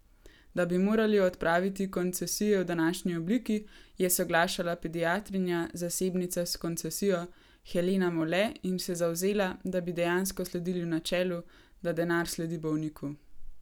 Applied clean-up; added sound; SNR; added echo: none; none; none; none.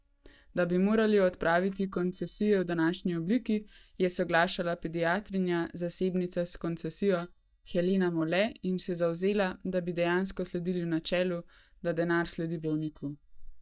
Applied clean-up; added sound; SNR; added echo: neural mask model DeepFilterNet 3.